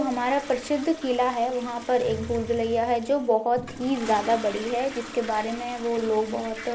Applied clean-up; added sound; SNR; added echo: none; Toilet flush; 14 dB; none.